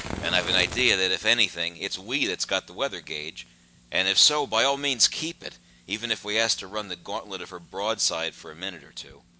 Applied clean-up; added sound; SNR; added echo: none; Fire; 17 dB; none.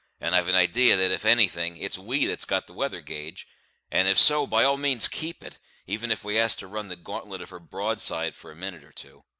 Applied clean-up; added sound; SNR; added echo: none; none; none; none.